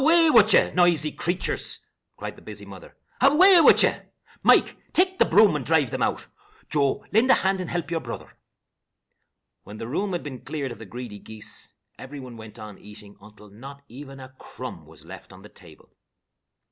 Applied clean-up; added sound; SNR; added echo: none; none; none; none.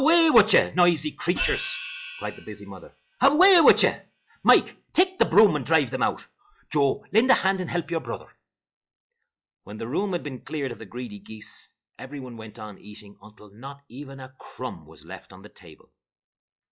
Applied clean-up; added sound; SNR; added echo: classical method log-MMSE.